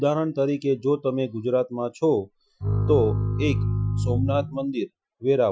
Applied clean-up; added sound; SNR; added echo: classical method Wiener filter.